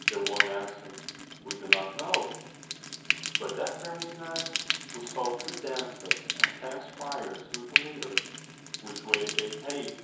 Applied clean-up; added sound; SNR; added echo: none; Frying (food); -5 dB; reverberation time 0.9 s.